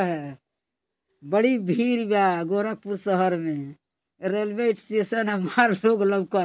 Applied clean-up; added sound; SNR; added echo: none; none; none; none.